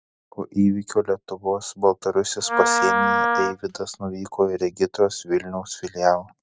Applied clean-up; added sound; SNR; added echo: neural mask model RNNoise.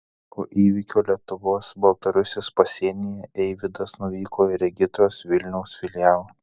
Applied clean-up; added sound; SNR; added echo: none; none; none; none.